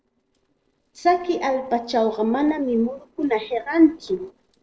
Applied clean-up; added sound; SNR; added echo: neural separator model SepFormer DNS4.